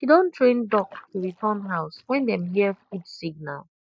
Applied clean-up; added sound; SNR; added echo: neural mask model DeepFilterNet 3.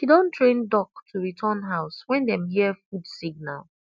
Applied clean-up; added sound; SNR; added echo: none; none; none; none.